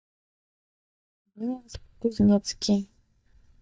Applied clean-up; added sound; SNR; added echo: neural mask model DeepFilterNet 3.